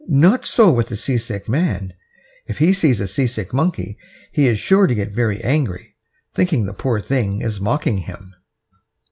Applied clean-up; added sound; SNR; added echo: none; none; none; none.